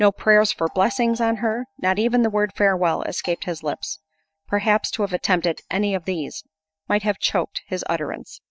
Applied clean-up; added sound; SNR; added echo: neural mask model DeepFilterNet 3.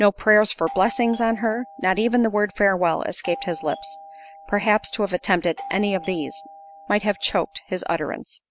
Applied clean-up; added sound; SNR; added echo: none; Doorbell; 17 dB; none.